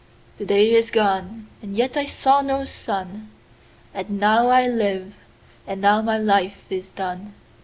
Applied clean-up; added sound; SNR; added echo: none; none; none; none.